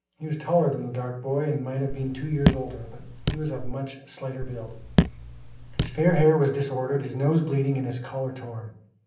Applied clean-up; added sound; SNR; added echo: none; Raindrop / Drip; 1 dB; reverberation time 0.6 s.